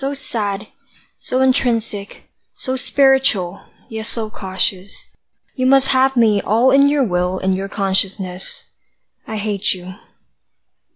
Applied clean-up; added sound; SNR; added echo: none; none; none; none.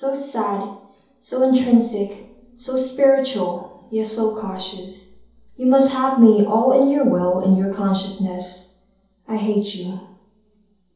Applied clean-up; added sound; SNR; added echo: none; none; none; reverberation time 0.8 s.